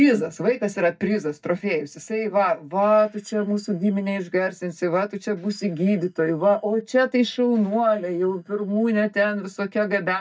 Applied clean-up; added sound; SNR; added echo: neural mask model DeepFilterNet 3.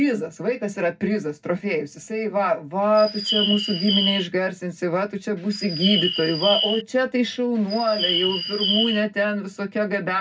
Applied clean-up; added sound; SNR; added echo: none; Bird; 2 dB; reverberation time 0.4 s.